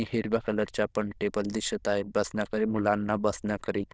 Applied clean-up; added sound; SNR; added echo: neural diffusion model UNIVERSE++.